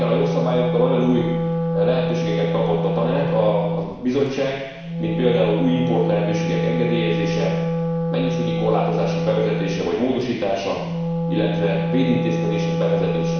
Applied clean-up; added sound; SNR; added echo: none; Wind instrument, woodwind instrument; 0 dB; reverberation time 1.1 s.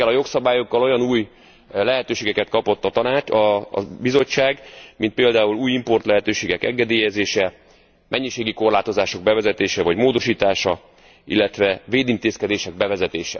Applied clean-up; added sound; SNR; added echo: none; none; none; none.